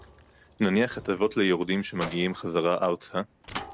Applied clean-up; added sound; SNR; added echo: none; Keys jangling + Thump, thud / Bicycle; 15 dB; none.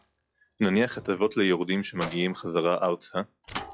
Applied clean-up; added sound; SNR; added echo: classical method log-MMSE.